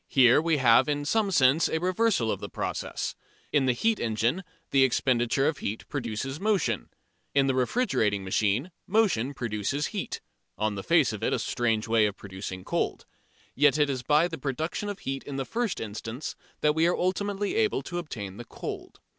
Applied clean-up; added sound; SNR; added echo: none; none; none; none.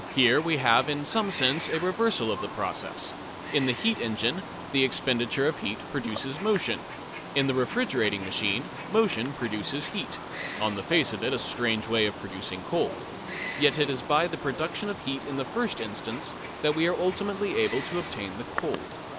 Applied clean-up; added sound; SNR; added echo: none; Wild animals; 9 dB; none.